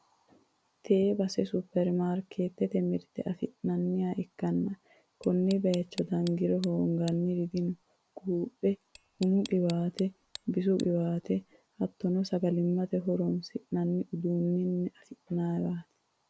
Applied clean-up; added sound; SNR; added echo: none; Tick; 20 dB; none.